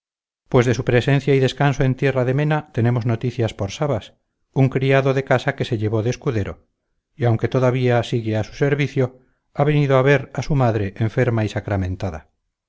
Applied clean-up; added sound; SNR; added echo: none; none; none; none.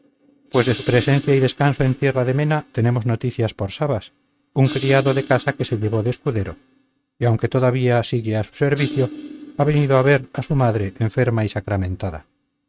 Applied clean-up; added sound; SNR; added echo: neural mask model RNNoise.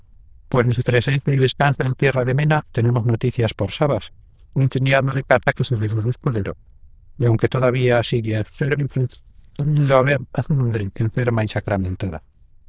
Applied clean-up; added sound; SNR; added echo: neural diffusion model UNIVERSE++.